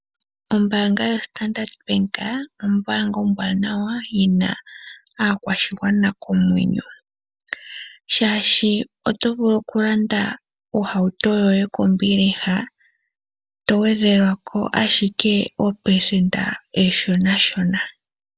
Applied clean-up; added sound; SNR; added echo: none; none; none; none.